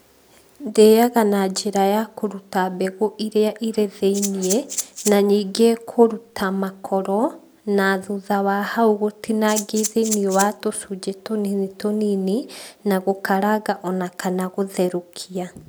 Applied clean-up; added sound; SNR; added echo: none; Rattle (instrument); 8 dB; none.